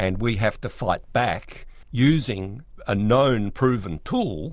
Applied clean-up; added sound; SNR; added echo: none; none; none; none.